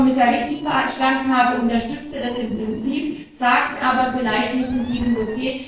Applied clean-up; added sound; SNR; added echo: neural separator model SepFormer DNS4.